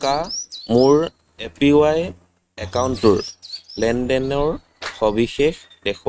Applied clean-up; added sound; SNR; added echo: neural mask model RNNoise.